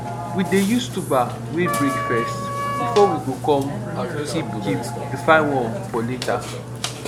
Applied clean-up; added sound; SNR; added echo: none; Burping, eructation + Wind instrument, woodwind instrument; 4 dB; none.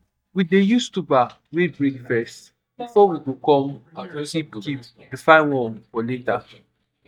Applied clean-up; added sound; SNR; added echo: neural mask model DeepFilterNet 3.